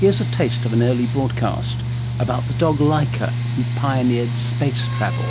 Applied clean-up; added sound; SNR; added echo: none; Mechanical fan; 0 dB; none.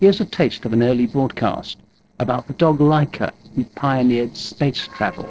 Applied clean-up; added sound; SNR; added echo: neural separator model SepFormer DNS4.